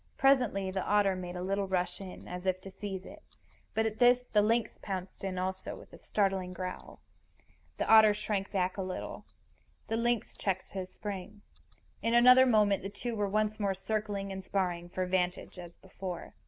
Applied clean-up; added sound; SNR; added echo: none; none; none; none.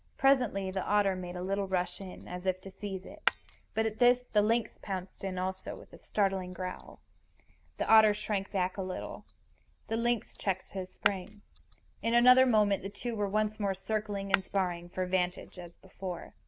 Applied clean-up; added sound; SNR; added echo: none; Shatter; 6 dB; none.